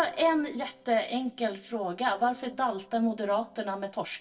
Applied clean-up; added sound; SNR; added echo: neural separator model SepFormer DNS4.